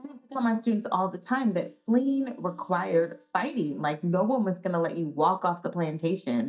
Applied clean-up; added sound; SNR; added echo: neural mask model DeepFilterNet 3.